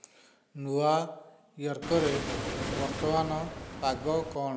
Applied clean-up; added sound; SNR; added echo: none; Waves, surf; 4 dB; none.